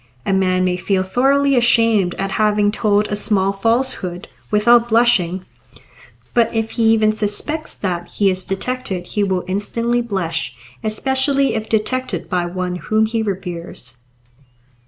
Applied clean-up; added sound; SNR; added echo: none; none; none; none.